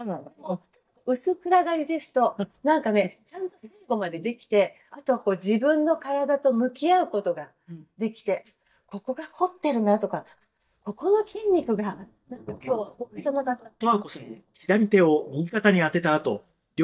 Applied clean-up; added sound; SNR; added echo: neural mask model DeepFilterNet 3.